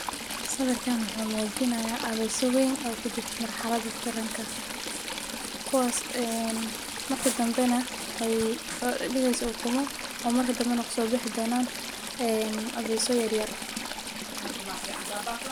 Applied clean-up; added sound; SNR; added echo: none; Stream / Trickle, dribble; 6 dB; none.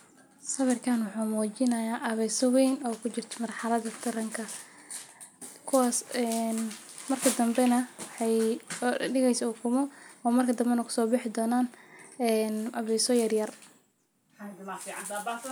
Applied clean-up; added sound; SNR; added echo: none; none; none; none.